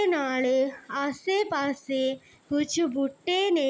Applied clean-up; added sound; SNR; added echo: none; none; none; none.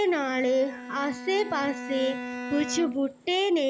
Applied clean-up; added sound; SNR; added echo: none; Bowed string instrument; 11 dB; none.